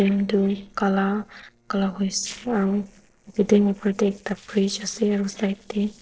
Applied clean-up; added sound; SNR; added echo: neural separator model SepFormer DNS4.